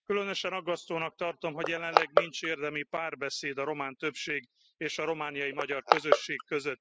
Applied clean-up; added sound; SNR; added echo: classical method spectral subtraction.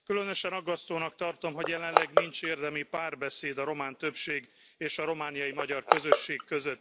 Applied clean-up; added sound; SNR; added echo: none; Crushing; 0 dB; none.